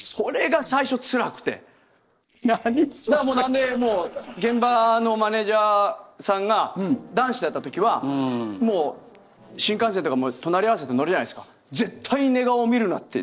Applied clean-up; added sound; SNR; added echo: neural separator model SepFormer DNS4.